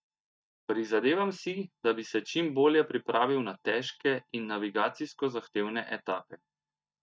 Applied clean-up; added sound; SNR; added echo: neural mask model DeepFilterNet 3.